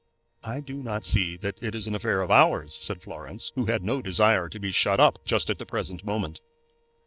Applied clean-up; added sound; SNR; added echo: neural separator model SepFormer DNS4.